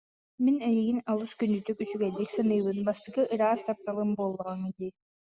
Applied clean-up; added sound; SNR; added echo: none; none; none; none.